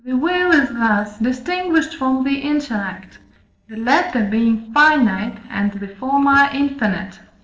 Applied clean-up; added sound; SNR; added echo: neural separator model SepFormer DNS4.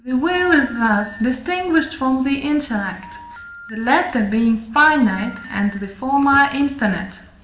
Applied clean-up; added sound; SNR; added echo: none; Telephone; 19 dB; reverberation time 0.8 s.